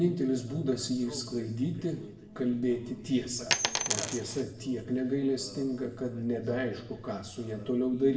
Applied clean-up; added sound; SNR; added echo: none; Coin (dropping); 0 dB; reverberation time 0.8 s.